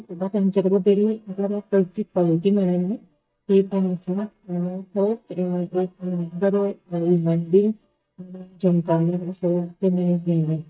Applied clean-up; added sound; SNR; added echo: neural mask model DeepFilterNet 3.